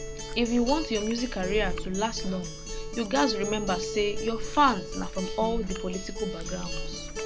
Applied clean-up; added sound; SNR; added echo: none; Chewing, mastication + Acoustic guitar; 4 dB; none.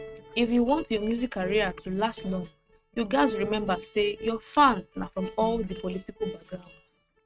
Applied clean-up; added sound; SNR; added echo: neural mask model RNNoise.